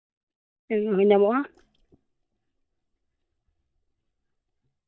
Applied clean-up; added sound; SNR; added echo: neural mask model DeepFilterNet 3.